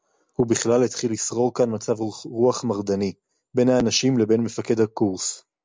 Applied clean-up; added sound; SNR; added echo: none; none; none; none.